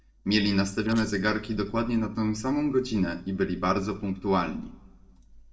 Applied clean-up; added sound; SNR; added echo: neural separator model SepFormer DNS4.